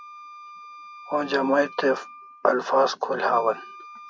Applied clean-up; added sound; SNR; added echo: none; Wind instrument, woodwind instrument; 18 dB; none.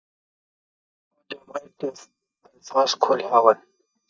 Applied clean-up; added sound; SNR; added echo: neural mask model DeepFilterNet 3.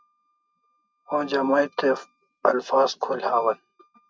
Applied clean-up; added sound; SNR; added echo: neural mask model RNNoise.